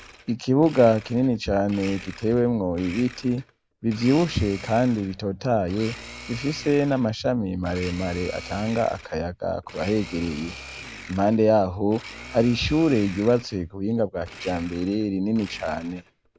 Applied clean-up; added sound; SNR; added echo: none; Domestic sounds, home sounds; 17 dB; none.